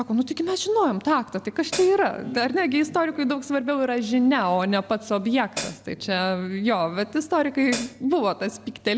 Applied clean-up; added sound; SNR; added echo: none; Hi-hat; 10 dB; none.